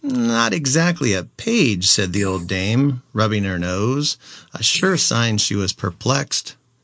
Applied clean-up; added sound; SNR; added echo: neural mask model Resemble Enhance denoiser.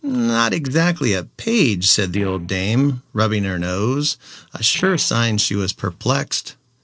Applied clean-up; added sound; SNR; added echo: neural separator model SepFormer DNS4.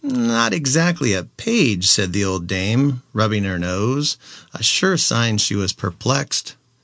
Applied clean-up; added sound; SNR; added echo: none; none; none; none.